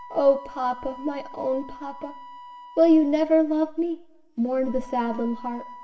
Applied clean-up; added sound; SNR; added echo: none; Wind instrument, woodwind instrument; 19 dB; reverberation time 0.9 s.